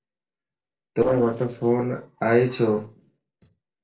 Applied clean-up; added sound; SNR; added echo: neural separator model SepFormer DNS4.